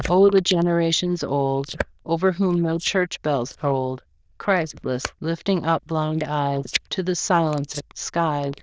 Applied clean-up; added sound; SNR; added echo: neural diffusion model UNIVERSE++.